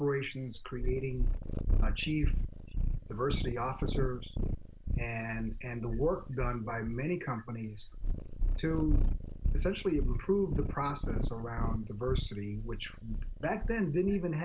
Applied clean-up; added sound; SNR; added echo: none; Purr; -2 dB; none.